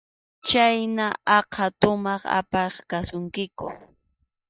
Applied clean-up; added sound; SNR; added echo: neural mask model DeepFilterNet 3.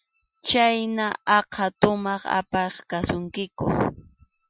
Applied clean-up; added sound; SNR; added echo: classical method Wiener filter.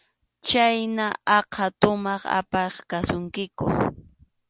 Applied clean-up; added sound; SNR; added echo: none; none; none; none.